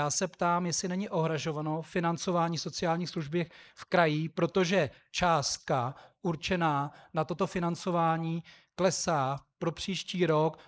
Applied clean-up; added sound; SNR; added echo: neural mask model Resemble Enhance denoiser.